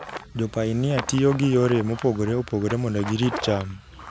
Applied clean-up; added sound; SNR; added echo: none; none; none; none.